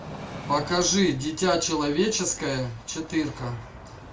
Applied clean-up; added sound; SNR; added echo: none; Train; 14 dB; reverberation time 0.2 s.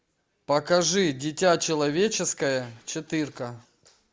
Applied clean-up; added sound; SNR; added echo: none; none; none; none.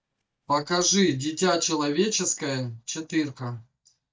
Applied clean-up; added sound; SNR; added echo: neural mask model DeepFilterNet 3.